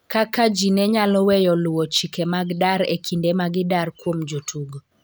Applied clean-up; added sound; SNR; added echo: none; none; none; none.